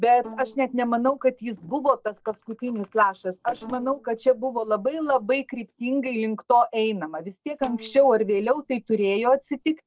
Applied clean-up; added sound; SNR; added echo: neural separator model SepFormer DNS4.